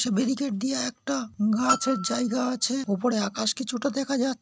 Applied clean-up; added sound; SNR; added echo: neural mask model RNNoise.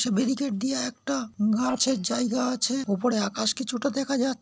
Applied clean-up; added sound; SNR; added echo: neural separator model SepFormer DNS4.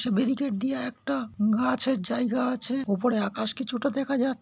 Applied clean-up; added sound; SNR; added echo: none; none; none; none.